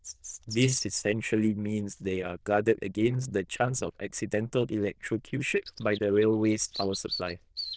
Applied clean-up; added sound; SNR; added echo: neural diffusion model UNIVERSE++.